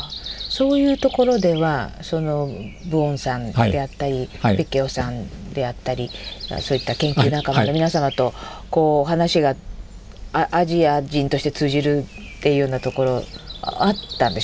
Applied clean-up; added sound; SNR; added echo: none; Breathing; 18 dB; none.